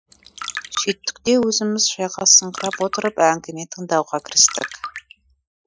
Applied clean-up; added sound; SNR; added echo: classical method Wiener filter.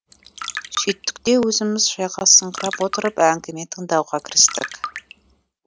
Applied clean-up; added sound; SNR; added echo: none; Trickle, dribble; 13 dB; none.